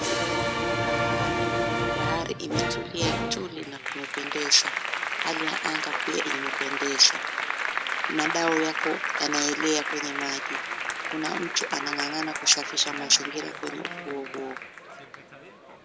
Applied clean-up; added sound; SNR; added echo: none; Applause; 0 dB; none.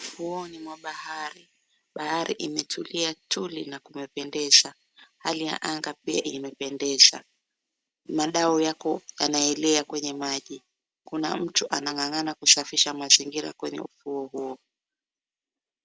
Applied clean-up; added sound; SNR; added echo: none; none; none; none.